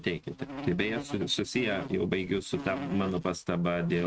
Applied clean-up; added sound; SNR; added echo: neural mask model RNNoise.